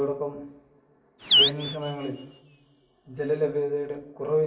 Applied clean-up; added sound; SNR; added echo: none; Animal; -2 dB; reverberation time 0.7 s.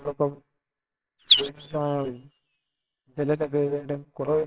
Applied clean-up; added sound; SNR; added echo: neural separator model SepFormer WHAMR!.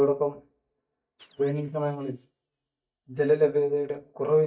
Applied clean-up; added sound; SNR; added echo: neural mask model DeepFilterNet 3.